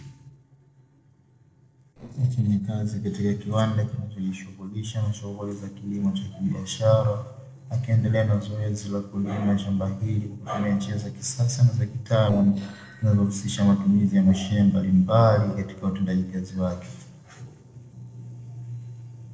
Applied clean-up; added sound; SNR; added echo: neural separator model SepFormer DNS4.